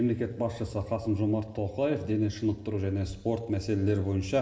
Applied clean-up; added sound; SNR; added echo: none; none; none; reverberation time 1.1 s.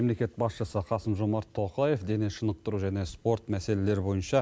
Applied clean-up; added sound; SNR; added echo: none; none; none; none.